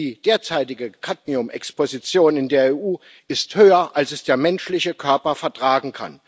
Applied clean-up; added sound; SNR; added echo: none; none; none; none.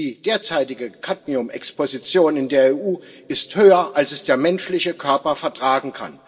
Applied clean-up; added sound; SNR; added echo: none; none; none; reverberation time 1.7 s.